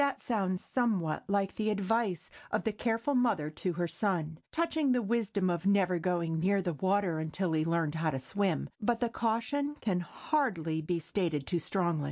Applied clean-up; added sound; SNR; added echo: none; none; none; none.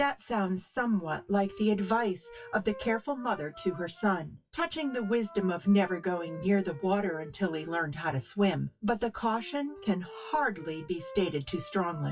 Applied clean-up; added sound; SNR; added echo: classical method WPE with log-MMSE.